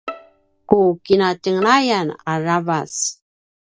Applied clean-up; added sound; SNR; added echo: none; Bowed string instrument; 19 dB; none.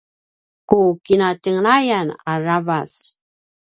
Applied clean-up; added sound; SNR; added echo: none; none; none; none.